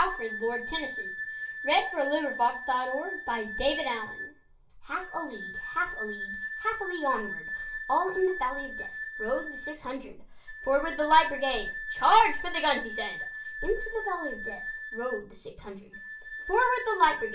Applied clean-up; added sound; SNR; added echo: none; Wind instrument, woodwind instrument; 8 dB; reverberation time 0.3 s.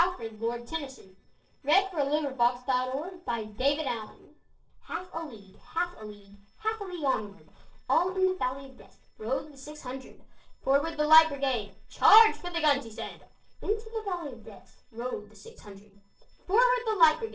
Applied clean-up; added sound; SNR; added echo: neural separator model SepFormer DNS4.